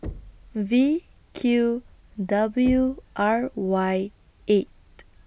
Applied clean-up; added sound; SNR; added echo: none; Knock; 19 dB; none.